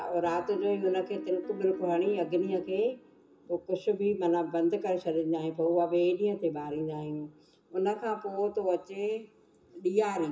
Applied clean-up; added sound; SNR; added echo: none; Piano; 13 dB; reverberation time 0.2 s.